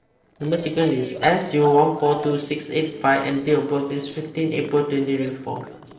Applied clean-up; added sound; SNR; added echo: neural separator model SepFormer DNS4.